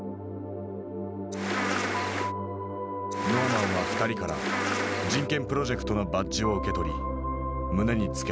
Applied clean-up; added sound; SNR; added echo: none; Insect; 1 dB; none.